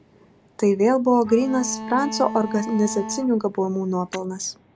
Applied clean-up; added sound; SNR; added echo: none; Bowed string instrument; 10 dB; none.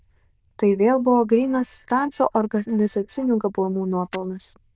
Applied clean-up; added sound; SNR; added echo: neural diffusion model UNIVERSE++.